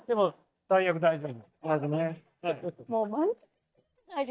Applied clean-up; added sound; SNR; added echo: neural mask model DeepFilterNet 3.